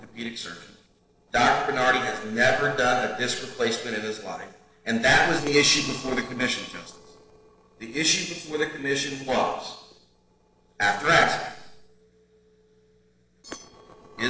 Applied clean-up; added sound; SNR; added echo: neural separator model SepFormer DNS4.